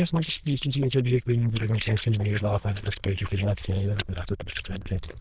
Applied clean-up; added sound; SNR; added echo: neural diffusion model UNIVERSE++.